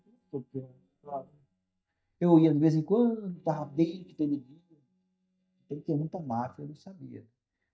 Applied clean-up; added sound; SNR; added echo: neural mask model DeepFilterNet 3.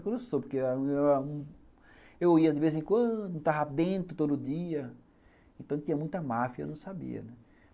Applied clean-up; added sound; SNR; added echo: none; none; none; none.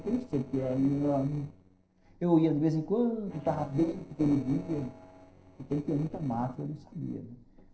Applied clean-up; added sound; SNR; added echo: neural separator model SepFormer DNS4.